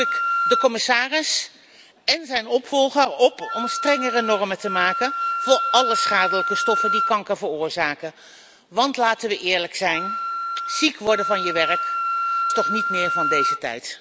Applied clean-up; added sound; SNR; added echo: none; Wind instrument, woodwind instrument; 3 dB; none.